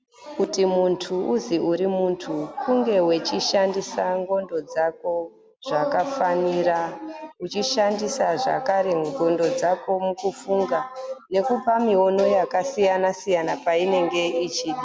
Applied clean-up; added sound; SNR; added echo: none; none; none; none.